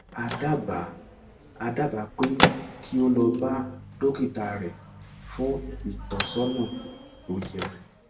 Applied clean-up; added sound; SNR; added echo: none; Microwave oven / Bell; 5 dB; reverberation time 0.2 s.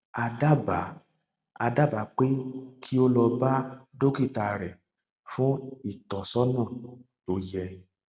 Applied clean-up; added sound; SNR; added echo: none; none; none; none.